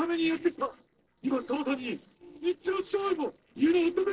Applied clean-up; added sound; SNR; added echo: neural separator model SepFormer DNS4.